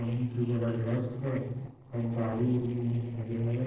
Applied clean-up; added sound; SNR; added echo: neural separator model SepFormer DNS4.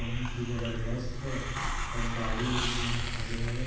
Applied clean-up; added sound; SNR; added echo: none; Hiss; -2 dB; reverberation time 1.2 s.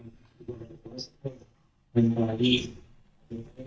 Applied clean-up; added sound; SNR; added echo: neural mask model DeepFilterNet 3.